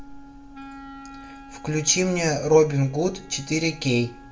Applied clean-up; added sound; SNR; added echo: none; Wind instrument, woodwind instrument; 20 dB; reverberation time 0.3 s.